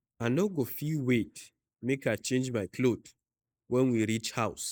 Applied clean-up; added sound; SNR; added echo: neural mask model Resemble Enhance denoiser.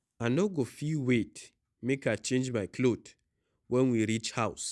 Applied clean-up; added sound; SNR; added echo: none; none; none; none.